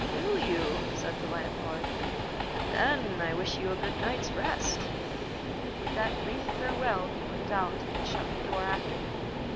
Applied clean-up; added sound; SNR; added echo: none; Train; -2 dB; none.